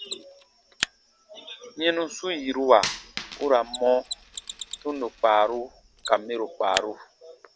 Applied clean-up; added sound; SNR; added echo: none; Coin (dropping) + Mechanisms; 12 dB; none.